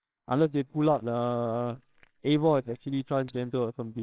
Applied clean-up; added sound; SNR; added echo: neural separator model SepFormer WHAMR!.